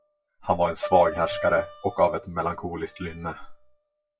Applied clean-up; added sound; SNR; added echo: classical method WPE with log-MMSE.